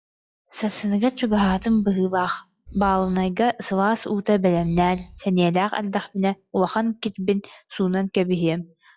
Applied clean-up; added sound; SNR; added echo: classical method log-MMSE.